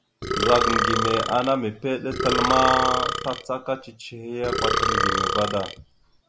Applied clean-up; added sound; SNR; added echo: none; Burping, eructation; -1 dB; none.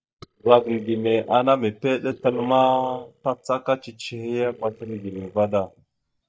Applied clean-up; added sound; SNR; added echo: neural mask model DeepFilterNet 3.